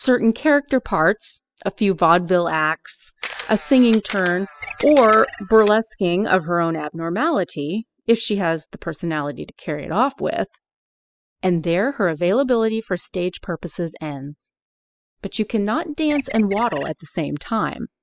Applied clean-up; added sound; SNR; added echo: classical method spectral subtraction.